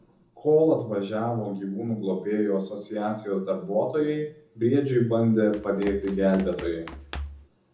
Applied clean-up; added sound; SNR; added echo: none; Run; 14 dB; reverberation time 0.6 s.